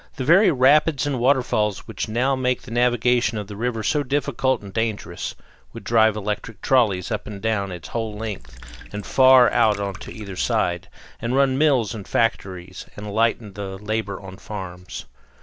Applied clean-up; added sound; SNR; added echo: none; Water / Liquid; 15 dB; none.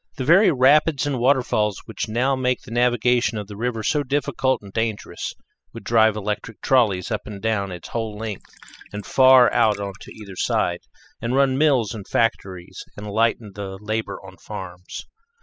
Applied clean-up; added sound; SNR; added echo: classical method spectral subtraction.